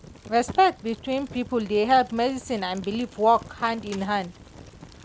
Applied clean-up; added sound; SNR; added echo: none; Fire; 19 dB; none.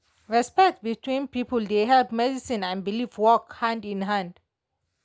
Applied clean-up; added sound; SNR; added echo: none; none; none; none.